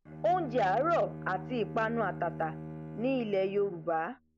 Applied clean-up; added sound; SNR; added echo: none; Bowed string instrument; 11 dB; none.